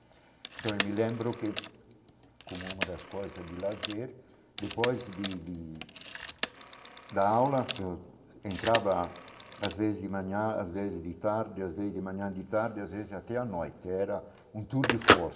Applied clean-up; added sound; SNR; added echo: none; Telephone; 2 dB; reverberation time 1.5 s.